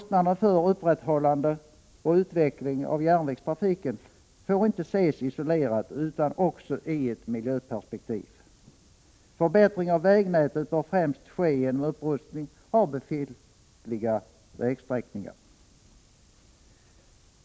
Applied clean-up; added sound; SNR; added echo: none; none; none; none.